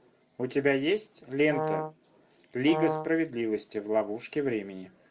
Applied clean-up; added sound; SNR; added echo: none; Brass instrument; 3 dB; none.